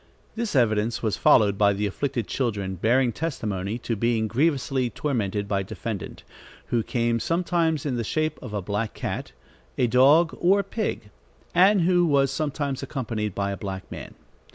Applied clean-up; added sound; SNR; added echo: none; none; none; none.